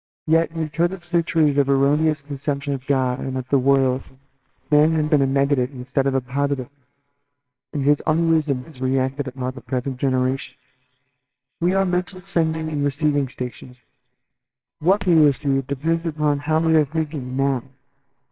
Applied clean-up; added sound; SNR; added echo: neural separator model SepFormer WHAMR!.